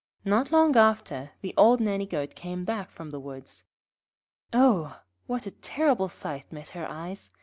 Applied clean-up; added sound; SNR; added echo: none; none; none; none.